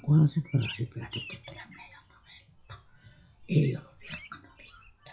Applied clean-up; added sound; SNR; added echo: classical method WPE with log-MMSE.